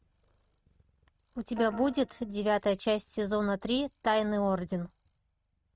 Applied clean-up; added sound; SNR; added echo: neural mask model RNNoise.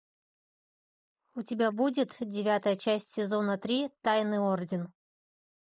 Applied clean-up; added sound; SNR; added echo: neural mask model Resemble Enhance denoiser.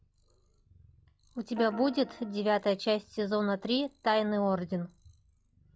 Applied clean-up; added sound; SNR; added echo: classical method log-MMSE.